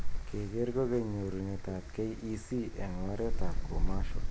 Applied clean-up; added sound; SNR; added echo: none; Wind; -4 dB; none.